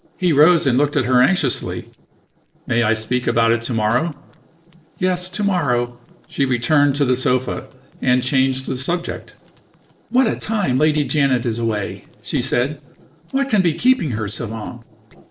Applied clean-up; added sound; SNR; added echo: neural separator model SepFormer DNS4.